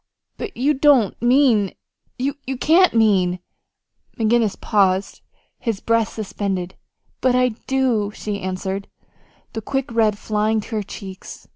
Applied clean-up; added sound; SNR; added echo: none; none; none; none.